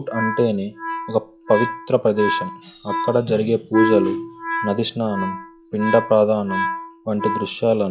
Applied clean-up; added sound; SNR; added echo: classical method log-MMSE.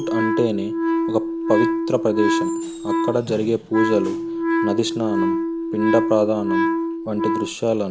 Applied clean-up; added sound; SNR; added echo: none; Wind instrument, woodwind instrument; -1 dB; none.